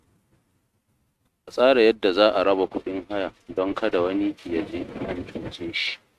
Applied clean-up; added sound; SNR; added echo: neural mask model RNNoise.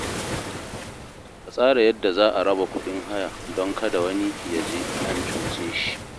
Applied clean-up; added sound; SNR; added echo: none; Waves, surf; 8 dB; none.